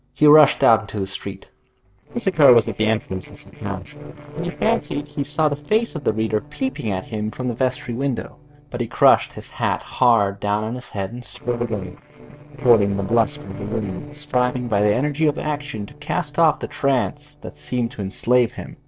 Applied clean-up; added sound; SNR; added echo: neural separator model SepFormer DNS4.